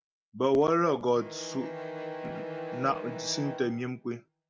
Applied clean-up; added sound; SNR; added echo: none; Bowed string instrument; 10 dB; none.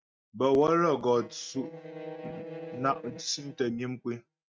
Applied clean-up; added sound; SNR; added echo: neural mask model RNNoise.